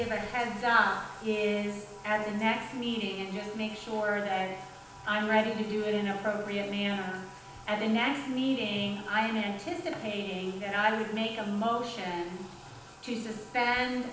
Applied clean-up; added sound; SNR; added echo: none; Bathtub (filling or washing); 19 dB; reverberation time 0.9 s.